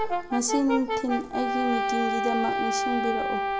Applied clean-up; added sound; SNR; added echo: none; Brass instrument; -1 dB; none.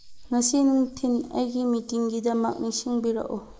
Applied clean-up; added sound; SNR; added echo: neural mask model Resemble Enhance denoiser.